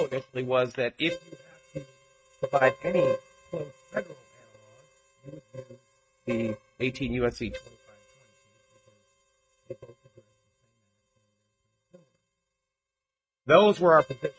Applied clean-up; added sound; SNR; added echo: neural mask model RNNoise.